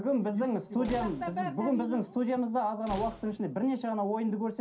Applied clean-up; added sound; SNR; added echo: none; Slam; 17 dB; reverberation time 0.3 s.